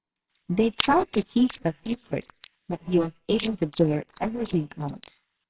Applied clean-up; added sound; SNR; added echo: neural separator model SepFormer WHAMR!.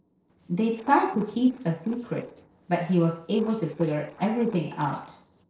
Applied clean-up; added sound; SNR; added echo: neural separator model SepFormer DNS4.